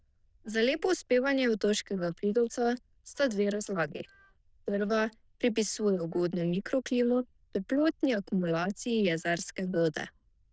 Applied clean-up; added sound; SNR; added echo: neural diffusion model UNIVERSE++.